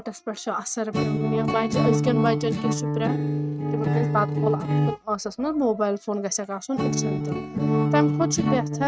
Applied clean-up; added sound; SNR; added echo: neural mask model RNNoise.